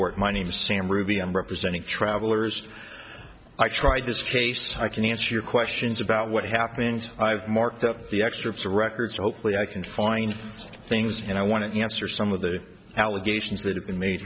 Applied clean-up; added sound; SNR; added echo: none; none; none; none.